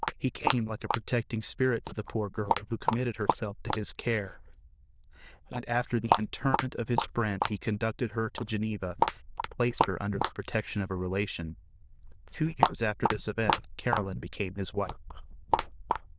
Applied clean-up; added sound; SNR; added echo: neural diffusion model UNIVERSE++.